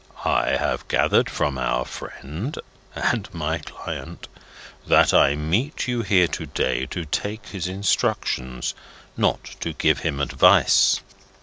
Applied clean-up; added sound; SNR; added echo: none; none; none; none.